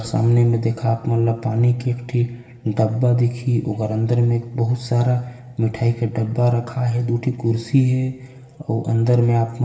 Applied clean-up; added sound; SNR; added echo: none; none; none; reverberation time 1.1 s.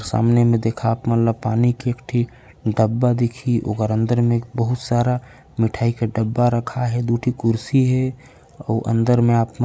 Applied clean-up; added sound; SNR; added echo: none; none; none; none.